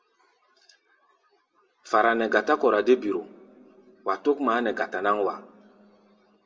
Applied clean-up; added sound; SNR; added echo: none; none; none; reverberation time 1.0 s.